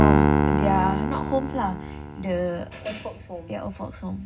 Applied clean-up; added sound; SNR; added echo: none; Piano; -4 dB; reverberation time 0.4 s.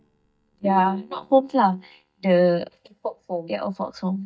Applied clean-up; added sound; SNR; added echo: neural mask model DeepFilterNet 3.